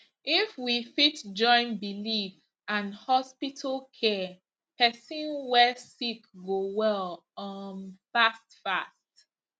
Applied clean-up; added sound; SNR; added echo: none; none; none; none.